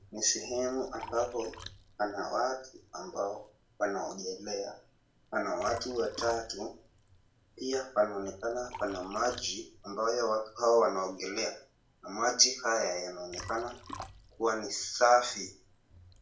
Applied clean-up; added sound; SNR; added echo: none; Liquid; 19 dB; reverberation time 0.4 s.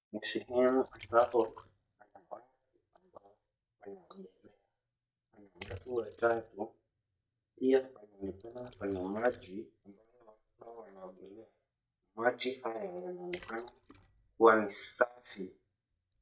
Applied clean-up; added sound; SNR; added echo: neural mask model DeepFilterNet 3.